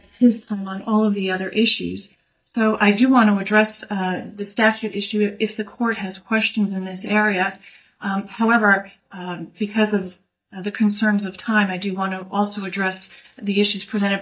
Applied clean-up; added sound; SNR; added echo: neural mask model DeepFilterNet 3.